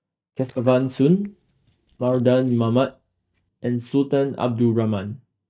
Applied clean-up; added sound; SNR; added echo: neural mask model DeepFilterNet 3.